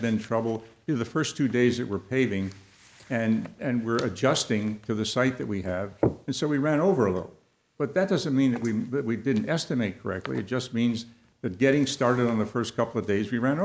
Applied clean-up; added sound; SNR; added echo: neural mask model Resemble Enhance denoiser.